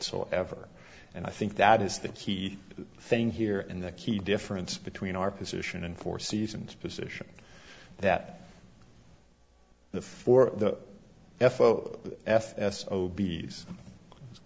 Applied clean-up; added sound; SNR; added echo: none; none; none; none.